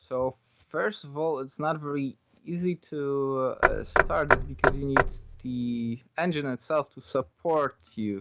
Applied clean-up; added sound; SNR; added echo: none; Knock / Wood; -4 dB; none.